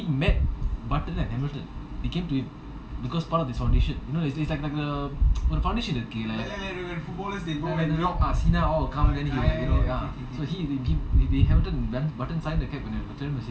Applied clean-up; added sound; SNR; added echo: none; none; none; reverberation time 0.4 s.